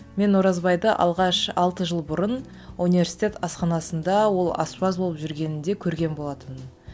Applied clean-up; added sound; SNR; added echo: none; none; none; none.